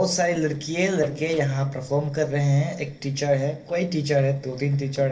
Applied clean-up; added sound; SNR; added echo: neural separator model SepFormer DNS4.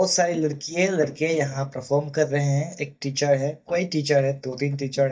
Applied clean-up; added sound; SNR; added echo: neural mask model DeepFilterNet 3.